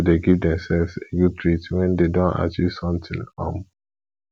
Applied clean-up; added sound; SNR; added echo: none; none; none; none.